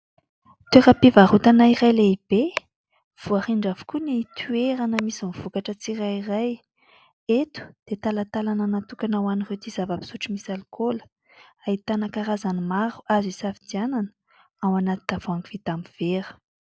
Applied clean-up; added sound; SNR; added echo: none; none; none; none.